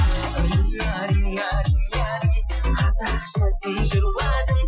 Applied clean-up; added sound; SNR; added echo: classical method Wiener filter.